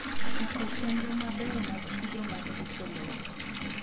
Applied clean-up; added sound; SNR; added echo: none; Bathtub (filling or washing) / Water tap, faucet; 5 dB; reverberation time 0.5 s.